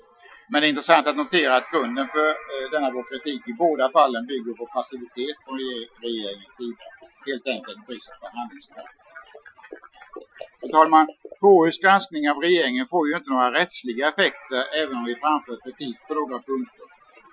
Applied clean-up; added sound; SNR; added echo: classical method Wiener filter.